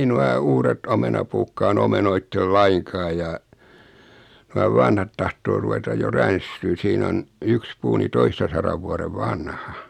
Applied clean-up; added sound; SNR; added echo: none; none; none; none.